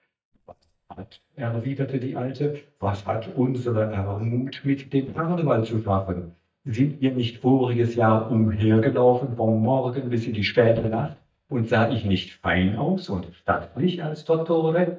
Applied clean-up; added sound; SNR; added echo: neural mask model DeepFilterNet 3.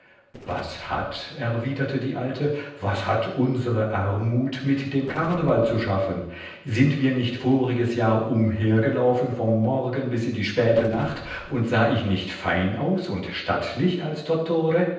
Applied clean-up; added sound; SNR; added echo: neural separator model SepFormer DNS4.